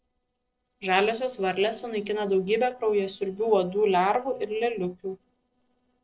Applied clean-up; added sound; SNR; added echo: neural separator model SepFormer DNS4.